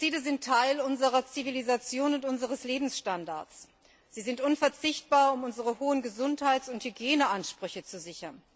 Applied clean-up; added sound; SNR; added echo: none; none; none; none.